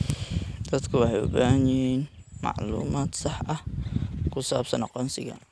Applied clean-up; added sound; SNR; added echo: none; none; none; none.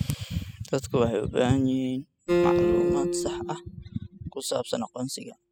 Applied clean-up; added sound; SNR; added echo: classical method spectral subtraction.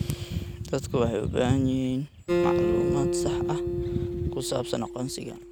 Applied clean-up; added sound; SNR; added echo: none; Acoustic guitar; 1 dB; none.